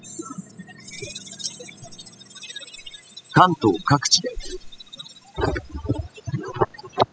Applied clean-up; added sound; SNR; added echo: classical method spectral subtraction.